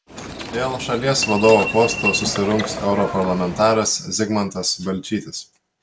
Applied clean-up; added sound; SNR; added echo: none; Subway, metro, underground; 7 dB; none.